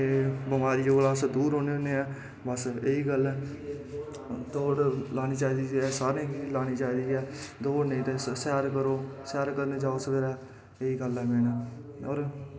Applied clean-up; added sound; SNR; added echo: none; none; none; none.